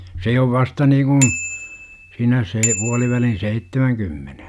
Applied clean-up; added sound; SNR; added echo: none; Bicycle bell; 8 dB; none.